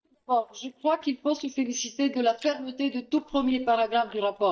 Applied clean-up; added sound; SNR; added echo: neural mask model DeepFilterNet 3.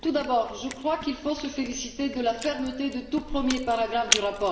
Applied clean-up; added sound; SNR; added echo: none; Chewing, mastication; 8 dB; reverberation time 1.0 s.